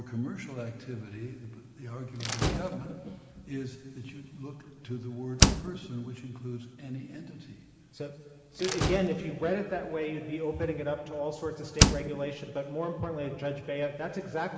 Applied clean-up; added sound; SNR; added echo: none; Slam; -1 dB; reverberation time 2.2 s.